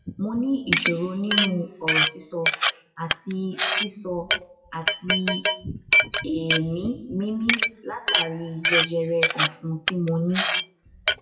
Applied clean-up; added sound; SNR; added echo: classical method WPE with log-MMSE.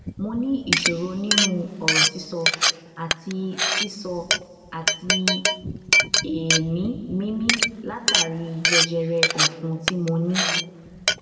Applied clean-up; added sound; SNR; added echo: none; Glass; -4 dB; reverberation time 1.8 s.